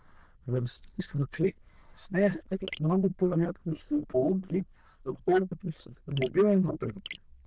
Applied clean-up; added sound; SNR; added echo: neural diffusion model UNIVERSE++.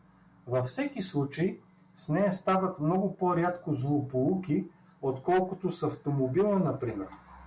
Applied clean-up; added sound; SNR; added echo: none; none; none; none.